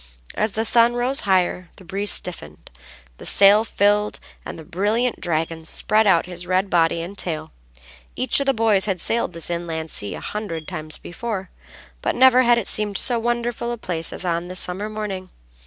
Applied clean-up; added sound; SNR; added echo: none; none; none; none.